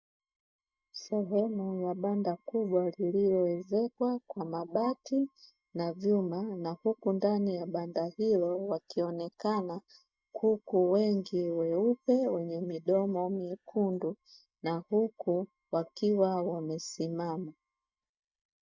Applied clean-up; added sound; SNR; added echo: neural mask model DeepFilterNet 3.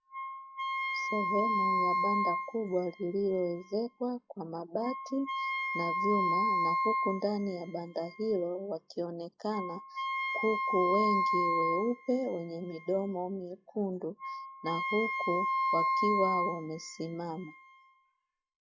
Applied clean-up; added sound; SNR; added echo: classical method log-MMSE.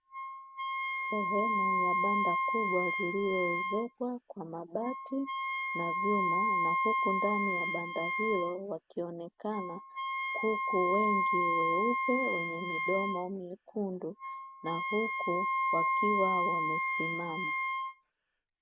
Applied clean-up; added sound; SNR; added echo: none; Wind instrument, woodwind instrument; -3 dB; none.